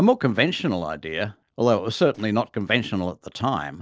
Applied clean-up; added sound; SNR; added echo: neural separator model SepFormer DNS4.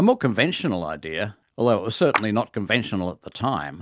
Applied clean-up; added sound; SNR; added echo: none; Clapping; 9 dB; none.